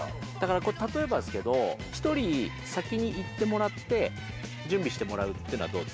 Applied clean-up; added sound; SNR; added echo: none; none; none; none.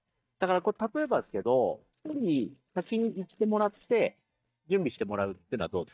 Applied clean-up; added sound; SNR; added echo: neural mask model DeepFilterNet 3.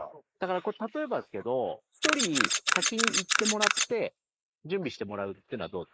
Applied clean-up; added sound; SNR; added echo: neural mask model Resemble Enhance denoiser.